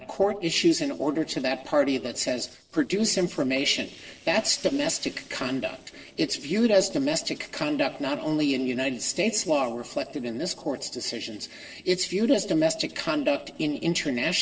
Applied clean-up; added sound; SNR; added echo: neural separator model SepFormer DNS4.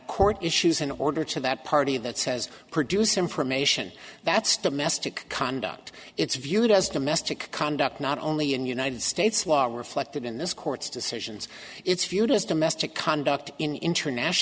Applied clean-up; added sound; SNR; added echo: none; none; none; none.